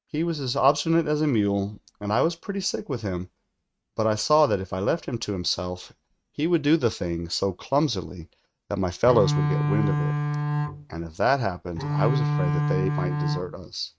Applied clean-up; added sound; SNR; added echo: neural mask model RNNoise.